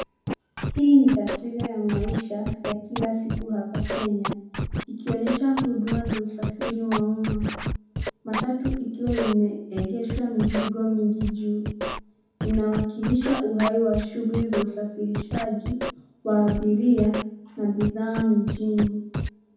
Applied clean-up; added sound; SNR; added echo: none; Scratching (performance technique); 6 dB; reverberation time 0.9 s.